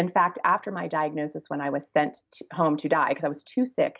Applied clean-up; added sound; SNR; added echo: none; none; none; none.